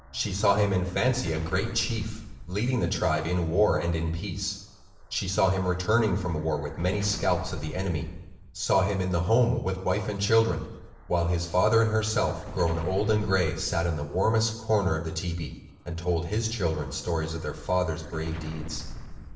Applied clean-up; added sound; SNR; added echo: none; Explosion; 15 dB; reverberation time 0.9 s.